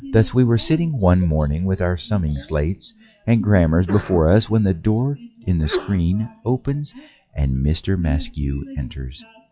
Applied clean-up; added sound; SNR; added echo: classical method log-MMSE.